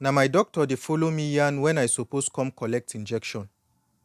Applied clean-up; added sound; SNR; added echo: none; none; none; none.